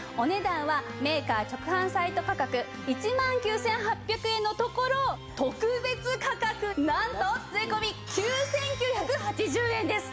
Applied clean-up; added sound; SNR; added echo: none; none; none; none.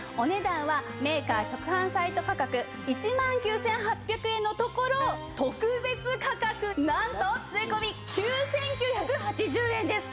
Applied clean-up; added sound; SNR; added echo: none; Wind instrument, woodwind instrument; 13 dB; none.